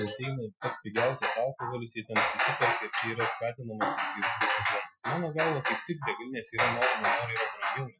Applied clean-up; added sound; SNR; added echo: classical method Wiener filter.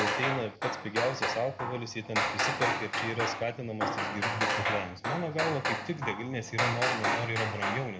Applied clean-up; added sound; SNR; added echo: none; Hammer; -2 dB; none.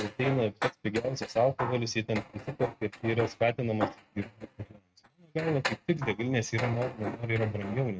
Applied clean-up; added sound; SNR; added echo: neural mask model RNNoise.